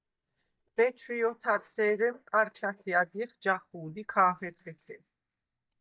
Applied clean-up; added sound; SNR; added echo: neural mask model DeepFilterNet 3.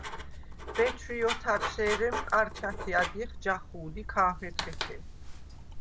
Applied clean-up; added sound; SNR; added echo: none; Writing; 6 dB; none.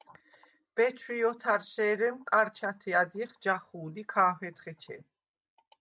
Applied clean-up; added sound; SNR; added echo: none; none; none; none.